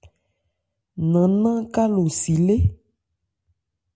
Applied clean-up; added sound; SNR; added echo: none; none; none; none.